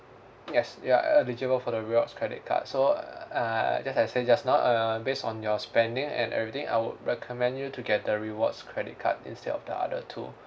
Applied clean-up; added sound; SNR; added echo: none; none; none; none.